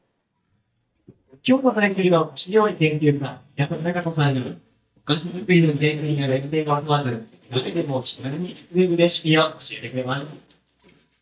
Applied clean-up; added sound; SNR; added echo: neural mask model DeepFilterNet 3.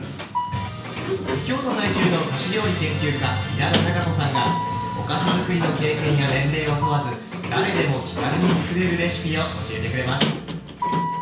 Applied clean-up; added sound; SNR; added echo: none; Sliding door; 4 dB; reverberation time 0.5 s.